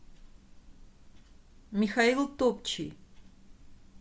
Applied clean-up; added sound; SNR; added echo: none; none; none; none.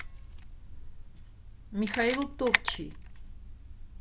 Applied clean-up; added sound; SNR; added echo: none; Camera; 0 dB; none.